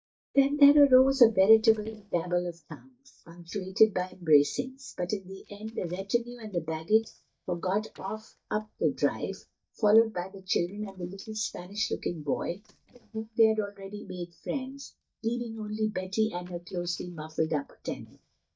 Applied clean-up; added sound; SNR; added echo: neural mask model DeepFilterNet 3.